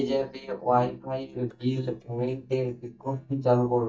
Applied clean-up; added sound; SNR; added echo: neural mask model DeepFilterNet 3.